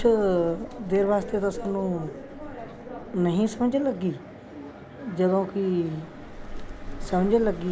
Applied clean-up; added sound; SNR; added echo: none; Bird; 14 dB; none.